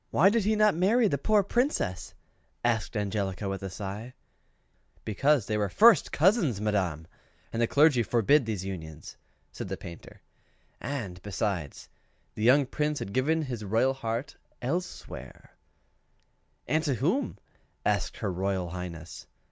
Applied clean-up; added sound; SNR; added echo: none; none; none; none.